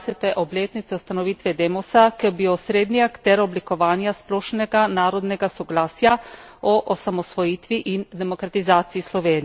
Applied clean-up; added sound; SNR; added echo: none; none; none; none.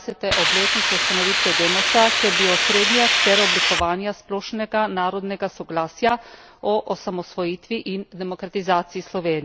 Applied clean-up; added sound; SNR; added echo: none; Hiss; -5 dB; none.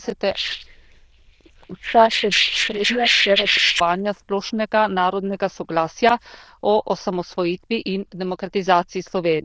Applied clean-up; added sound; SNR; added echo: neural diffusion model UNIVERSE++.